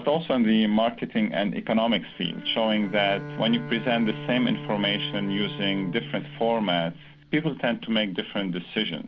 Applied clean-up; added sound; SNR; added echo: none; Bowed string instrument; 15 dB; none.